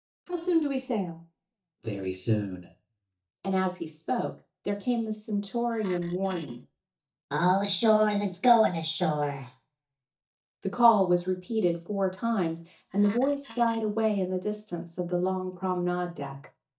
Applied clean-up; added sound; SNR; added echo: neural mask model DeepFilterNet 3.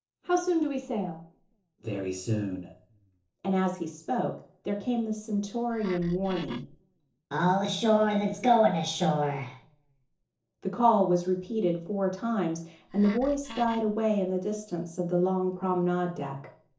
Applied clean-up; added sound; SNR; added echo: neural separator model SepFormer DNS4.